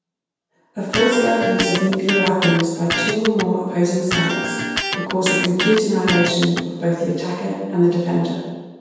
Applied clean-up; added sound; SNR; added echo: none; Electric guitar; 4 dB; reverberation time 1.2 s.